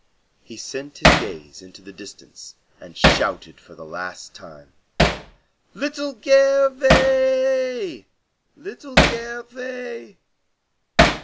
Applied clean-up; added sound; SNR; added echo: none; Hammer; -1 dB; none.